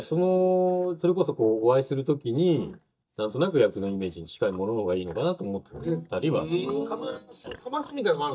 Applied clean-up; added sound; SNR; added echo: neural mask model DeepFilterNet 3.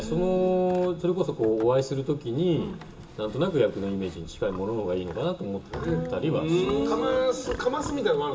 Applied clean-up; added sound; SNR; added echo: none; Livestock, farm animals, working animals; 17 dB; reverberation time 0.2 s.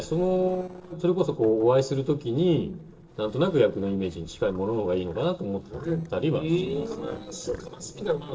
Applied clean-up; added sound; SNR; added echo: neural separator model SepFormer DNS4.